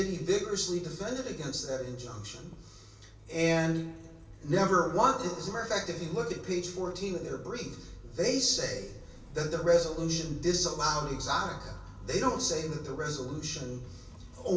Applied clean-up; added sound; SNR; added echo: none; Engine starting / Motor vehicle (road); 17 dB; reverberation time 0.3 s.